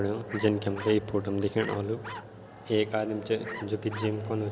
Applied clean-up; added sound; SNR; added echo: none; Bark; 15 dB; none.